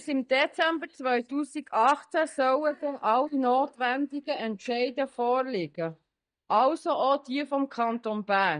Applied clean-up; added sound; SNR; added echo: neural mask model DeepFilterNet 3.